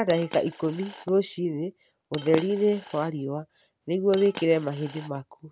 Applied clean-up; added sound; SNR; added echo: none; Coin (dropping); 16 dB; none.